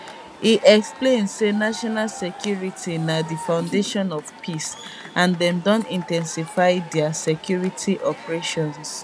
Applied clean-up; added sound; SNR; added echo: none; Crowd / Cheering; 16 dB; none.